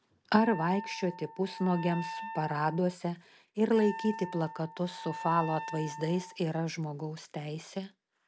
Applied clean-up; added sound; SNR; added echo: none; Wind instrument, woodwind instrument; 11 dB; none.